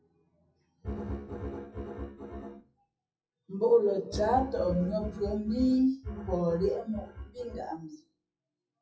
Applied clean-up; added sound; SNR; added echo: classical method WPE with log-MMSE.